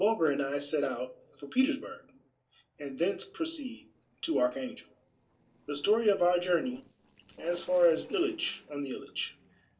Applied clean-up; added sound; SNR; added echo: neural separator model SepFormer DNS4.